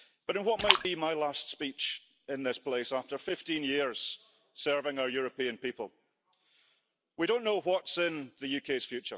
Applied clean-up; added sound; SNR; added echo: none; Splash, splatter; 1 dB; none.